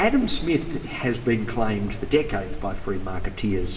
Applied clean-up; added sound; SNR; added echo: none; Wind; 4 dB; reverberation time 1.7 s.